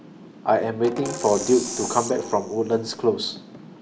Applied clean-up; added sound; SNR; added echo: none; Percussion; 10 dB; none.